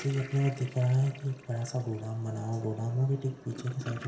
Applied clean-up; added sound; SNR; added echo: none; Toilet flush / Gurgling; 18 dB; reverberation time 0.7 s.